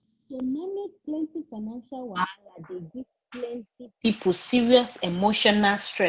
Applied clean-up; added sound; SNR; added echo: none; none; none; none.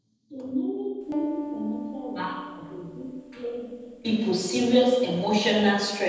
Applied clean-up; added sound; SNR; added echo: none; Piano; 11 dB; reverberation time 1.0 s.